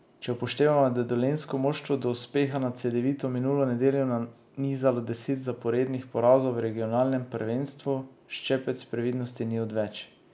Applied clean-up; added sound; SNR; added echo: none; none; none; none.